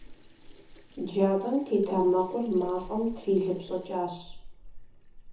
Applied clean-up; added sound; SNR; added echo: none; Sink (filling or washing) / Water tap, faucet; 17 dB; reverberation time 0.6 s.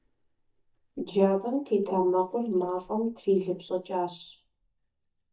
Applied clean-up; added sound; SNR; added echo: neural mask model DeepFilterNet 3.